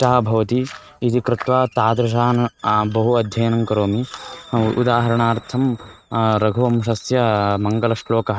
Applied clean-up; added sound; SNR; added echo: neural mask model RNNoise.